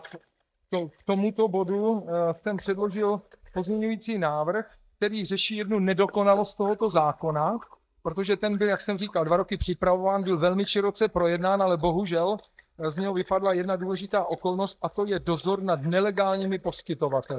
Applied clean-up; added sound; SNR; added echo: neural mask model DeepFilterNet 3.